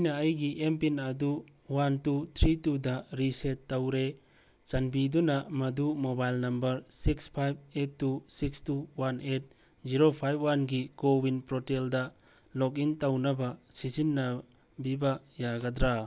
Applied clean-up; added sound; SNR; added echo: none; none; none; none.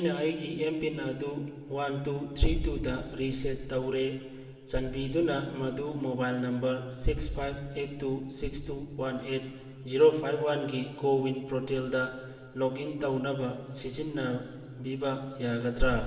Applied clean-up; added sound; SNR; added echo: none; none; none; reverberation time 2.0 s.